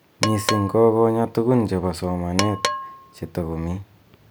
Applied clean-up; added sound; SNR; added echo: none; Percussion; 8 dB; none.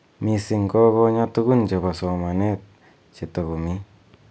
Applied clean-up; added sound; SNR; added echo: none; none; none; none.